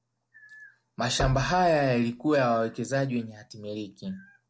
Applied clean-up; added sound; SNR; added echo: none; Knock; 11 dB; none.